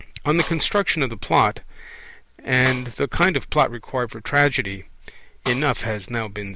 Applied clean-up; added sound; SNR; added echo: none; Snare drum; 14 dB; none.